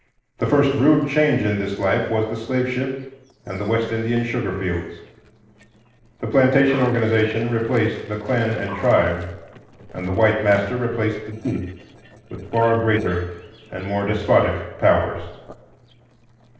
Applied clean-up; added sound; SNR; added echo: neural separator model SepFormer DNS4.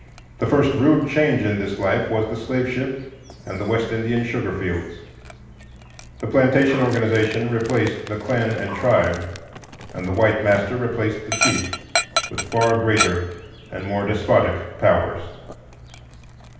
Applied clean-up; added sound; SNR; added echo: none; Dog; 10 dB; reverberation time 0.9 s.